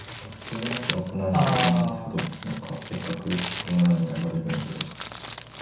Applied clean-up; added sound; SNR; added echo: none; Crumpling, crinkling; 7 dB; reverberation time 0.6 s.